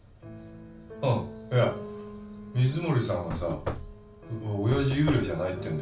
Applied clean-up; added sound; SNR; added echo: none; Knock / Wood; 8 dB; reverberation time 0.3 s.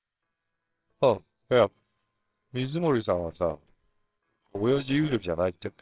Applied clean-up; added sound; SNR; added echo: neural separator model SepFormer WHAMR!.